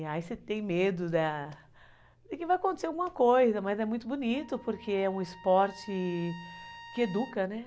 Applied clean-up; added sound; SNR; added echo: none; Trumpet; 19 dB; none.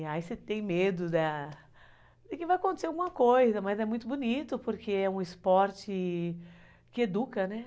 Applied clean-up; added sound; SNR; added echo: none; none; none; none.